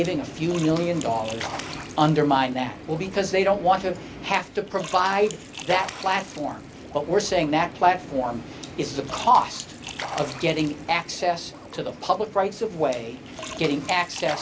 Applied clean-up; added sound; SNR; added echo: none; Splash, splatter; 16 dB; none.